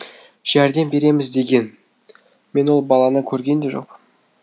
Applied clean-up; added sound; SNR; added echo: none; none; none; none.